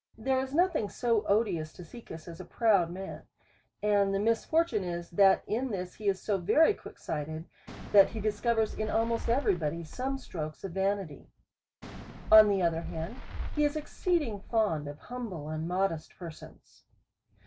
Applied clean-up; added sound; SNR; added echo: none; Fireworks; 9 dB; none.